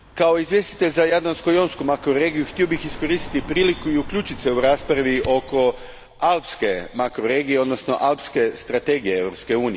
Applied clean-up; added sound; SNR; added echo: none; Car passing by + Fire; 17 dB; none.